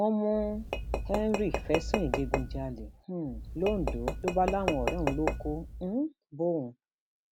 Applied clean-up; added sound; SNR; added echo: none; Tap / Glass; 2 dB; none.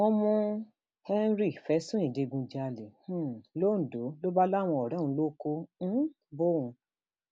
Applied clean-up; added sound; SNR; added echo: none; none; none; none.